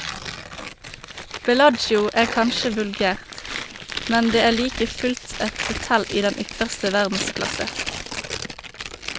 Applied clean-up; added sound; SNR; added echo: none; Tearing; 8 dB; none.